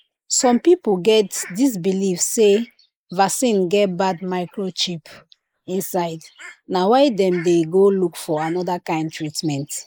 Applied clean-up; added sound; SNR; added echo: neural mask model Resemble Enhance denoiser.